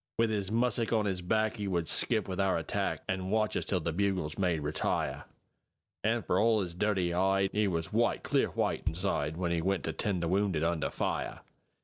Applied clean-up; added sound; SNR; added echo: neural separator model SepFormer DNS4.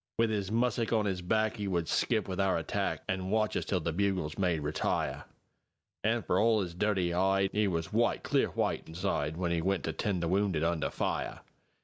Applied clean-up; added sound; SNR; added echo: neural mask model Resemble Enhance denoiser.